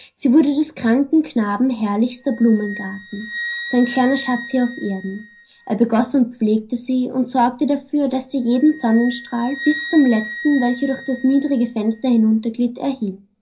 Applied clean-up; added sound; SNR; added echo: none; Wind instrument, woodwind instrument; 16 dB; reverberation time 0.5 s.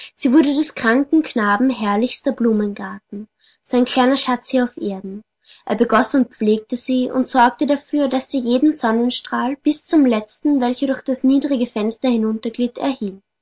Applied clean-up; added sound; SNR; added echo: none; none; none; none.